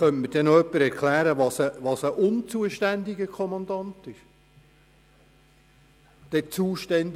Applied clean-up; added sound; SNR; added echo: none; none; none; none.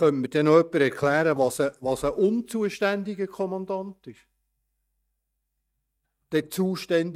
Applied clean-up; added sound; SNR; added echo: neural mask model DeepFilterNet 3.